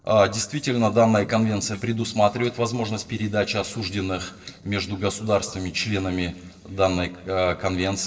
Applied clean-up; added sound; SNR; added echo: neural separator model SepFormer DNS4.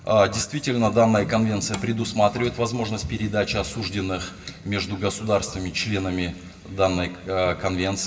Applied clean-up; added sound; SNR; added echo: none; Bowed string instrument; 18 dB; reverberation time 2.4 s.